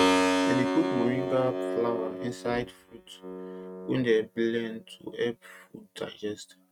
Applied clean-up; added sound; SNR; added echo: neural mask model RNNoise.